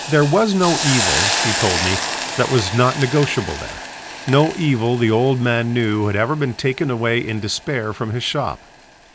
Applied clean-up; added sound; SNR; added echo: none; Hiss; 7 dB; none.